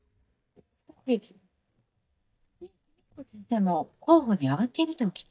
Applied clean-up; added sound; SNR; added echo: neural mask model DeepFilterNet 3.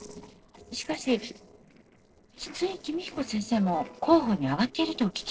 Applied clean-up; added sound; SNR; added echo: neural separator model SepFormer DNS4.